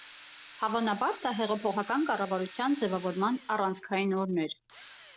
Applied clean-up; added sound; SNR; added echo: none; Drill; 17 dB; none.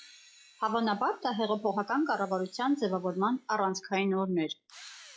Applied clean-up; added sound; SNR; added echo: classical method log-MMSE.